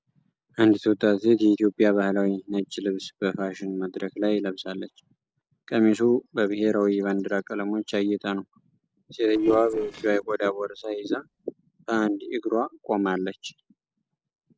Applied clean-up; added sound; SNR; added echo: neural separator model SepFormer DNS4.